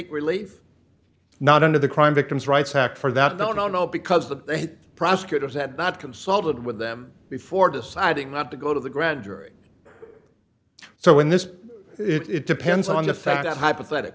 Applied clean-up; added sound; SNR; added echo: none; none; none; none.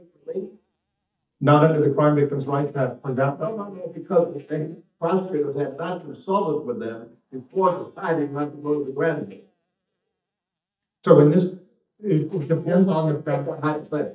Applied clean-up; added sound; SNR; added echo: neural mask model DeepFilterNet 3.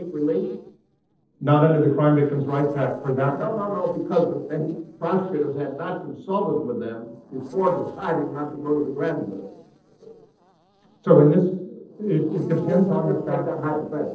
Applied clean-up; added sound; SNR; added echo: neural separator model SepFormer DNS4.